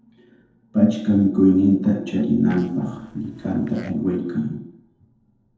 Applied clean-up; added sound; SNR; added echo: neural separator model SepFormer DNS4.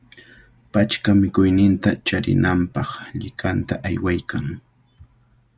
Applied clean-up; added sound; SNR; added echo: none; none; none; none.